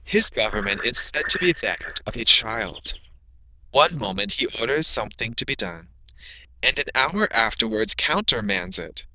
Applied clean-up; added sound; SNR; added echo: neural diffusion model UNIVERSE++.